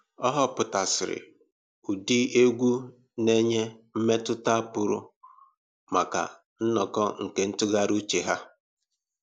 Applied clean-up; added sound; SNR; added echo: none; none; none; none.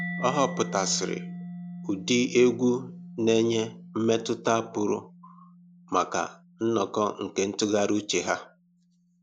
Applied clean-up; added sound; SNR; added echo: none; Mallet percussion; 13 dB; none.